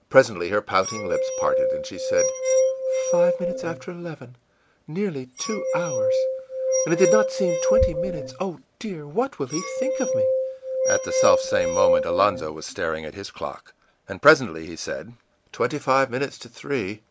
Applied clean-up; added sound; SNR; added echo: none; Glass; -3 dB; none.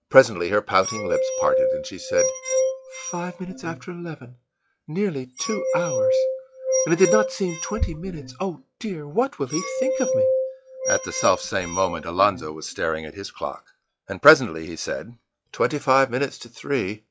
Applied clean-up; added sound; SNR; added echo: classical method log-MMSE.